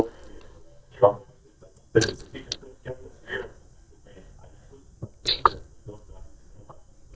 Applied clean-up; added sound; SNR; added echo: neural mask model DeepFilterNet 3.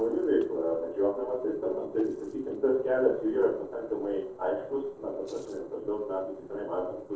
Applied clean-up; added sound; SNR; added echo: neural separator model SepFormer DNS4.